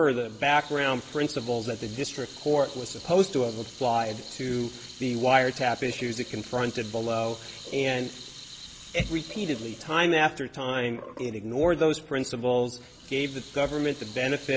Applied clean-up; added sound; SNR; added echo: none; Sink (filling or washing) / Water tap, faucet; 17 dB; none.